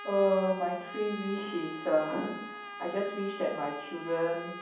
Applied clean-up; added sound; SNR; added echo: none; Trumpet; 12 dB; reverberation time 1.2 s.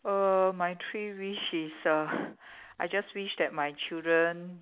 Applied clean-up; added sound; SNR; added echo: none; none; none; none.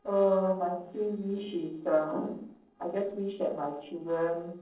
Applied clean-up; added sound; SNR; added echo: neural separator model SepFormer DNS4.